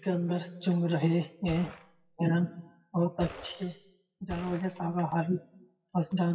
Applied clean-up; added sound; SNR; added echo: classical method WPE with log-MMSE.